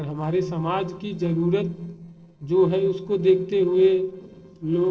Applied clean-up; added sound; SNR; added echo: neural separator model SepFormer DNS4.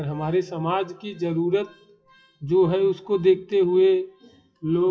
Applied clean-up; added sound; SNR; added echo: classical method WPE with log-MMSE.